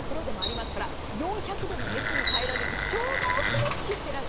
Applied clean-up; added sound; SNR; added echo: none; Bicycle + Wood; -3 dB; none.